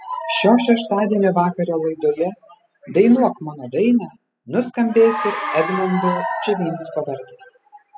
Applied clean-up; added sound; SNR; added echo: classical method spectral subtraction.